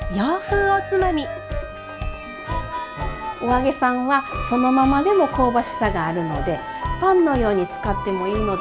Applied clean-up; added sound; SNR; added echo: none; Wind instrument, woodwind instrument; 16 dB; none.